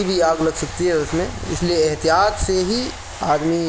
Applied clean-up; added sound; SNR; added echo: none; none; none; none.